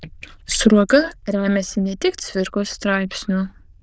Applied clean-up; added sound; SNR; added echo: neural diffusion model UNIVERSE++.